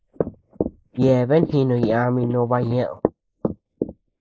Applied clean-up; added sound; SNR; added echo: neural mask model Resemble Enhance denoiser.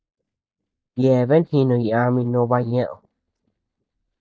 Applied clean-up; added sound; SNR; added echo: neural mask model DeepFilterNet 3.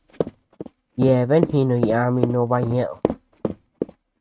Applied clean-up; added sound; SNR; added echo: neural mask model RNNoise.